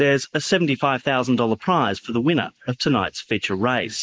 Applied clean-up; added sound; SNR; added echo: neural mask model Resemble Enhance denoiser.